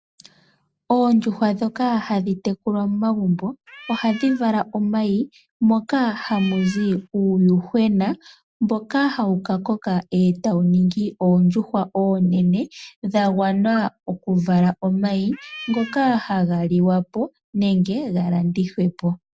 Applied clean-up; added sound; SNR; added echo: none; Cat; 17 dB; none.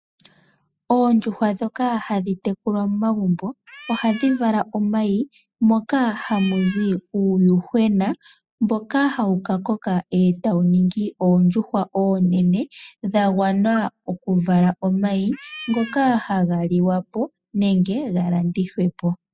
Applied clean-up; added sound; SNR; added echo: classical method spectral subtraction.